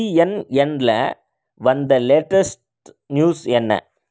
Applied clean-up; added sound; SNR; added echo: none; none; none; none.